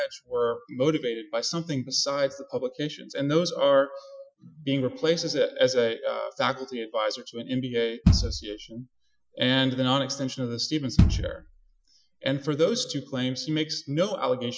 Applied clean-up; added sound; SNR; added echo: classical method Wiener filter.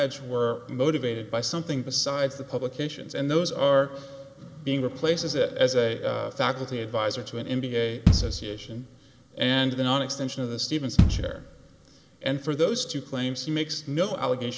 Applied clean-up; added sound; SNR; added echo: none; Bass drum; -1 dB; none.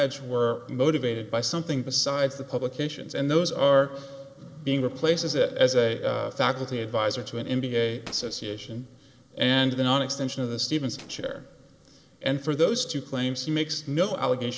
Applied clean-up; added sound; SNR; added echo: neural separator model SepFormer DNS4.